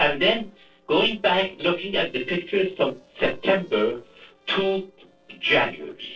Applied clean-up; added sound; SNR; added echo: neural separator model SepFormer DNS4.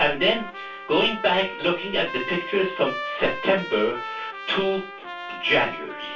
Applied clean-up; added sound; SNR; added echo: none; Trumpet; 10 dB; reverberation time 0.2 s.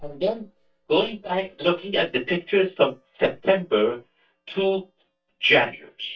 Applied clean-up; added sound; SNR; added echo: neural mask model DeepFilterNet 3.